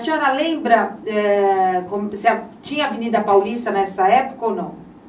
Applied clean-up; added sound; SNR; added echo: none; none; none; none.